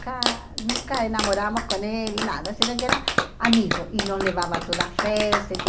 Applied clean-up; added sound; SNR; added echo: none; Clapping; 1 dB; none.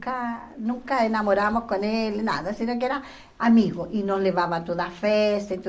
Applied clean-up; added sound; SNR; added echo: none; none; none; none.